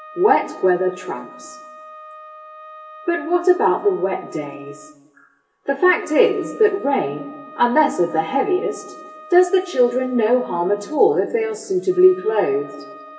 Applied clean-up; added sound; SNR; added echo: none; Wind instrument, woodwind instrument; 20 dB; reverberation time 1.2 s.